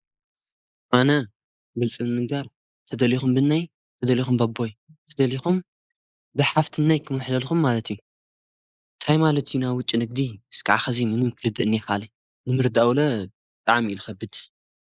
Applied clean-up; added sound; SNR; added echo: neural mask model Resemble Enhance denoiser.